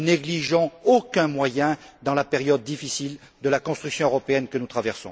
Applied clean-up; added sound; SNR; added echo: none; none; none; none.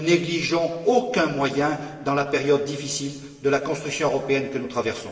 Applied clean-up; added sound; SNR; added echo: none; none; none; reverberation time 2.3 s.